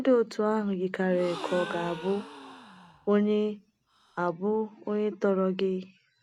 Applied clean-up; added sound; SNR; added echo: none; Gasp; 14 dB; none.